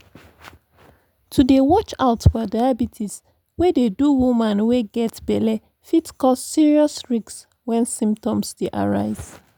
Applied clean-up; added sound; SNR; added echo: none; none; none; none.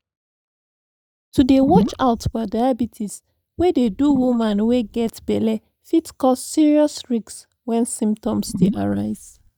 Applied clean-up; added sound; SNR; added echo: neural mask model DeepFilterNet 3.